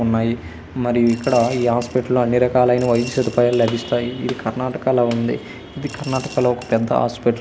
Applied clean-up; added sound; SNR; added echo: none; Coin (dropping) / Glass + Gunshot, gunfire; 19 dB; none.